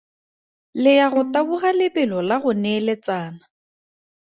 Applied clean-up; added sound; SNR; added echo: none; Bowed string instrument; 10 dB; none.